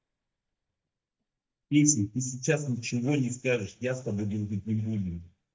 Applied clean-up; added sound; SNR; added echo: neural mask model DeepFilterNet 3.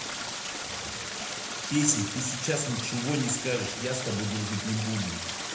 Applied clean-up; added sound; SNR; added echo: none; Stream; 4 dB; reverberation time 0.8 s.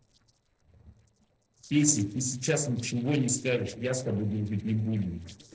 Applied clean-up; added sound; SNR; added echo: neural separator model SepFormer DNS4.